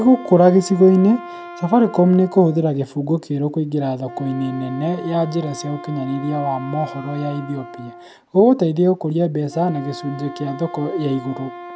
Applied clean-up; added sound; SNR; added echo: none; Wind instrument, woodwind instrument; 17 dB; none.